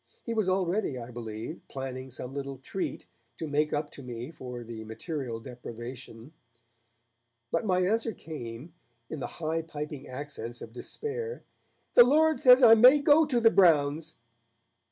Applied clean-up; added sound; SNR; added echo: none; none; none; none.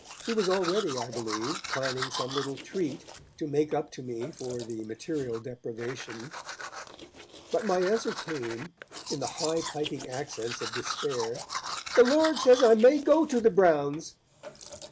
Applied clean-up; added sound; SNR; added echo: none; Domestic sounds, home sounds; 10 dB; none.